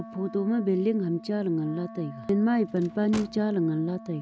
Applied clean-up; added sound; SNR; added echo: none; Wind instrument, woodwind instrument + Drawer open or close / Wood; 16 dB; none.